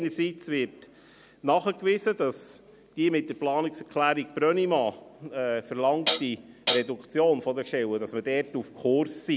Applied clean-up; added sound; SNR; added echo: none; Hi-hat; 1 dB; none.